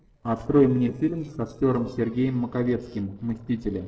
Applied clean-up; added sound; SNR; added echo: neural separator model SepFormer DNS4.